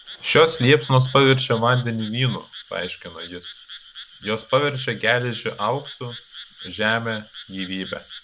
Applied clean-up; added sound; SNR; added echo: none; Frog; 18 dB; none.